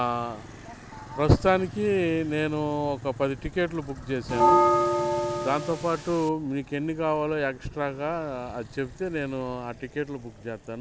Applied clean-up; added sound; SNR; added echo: none; Bell; -4 dB; none.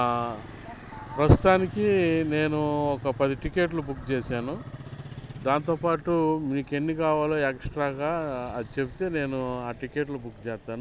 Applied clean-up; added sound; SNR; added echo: none; none; none; none.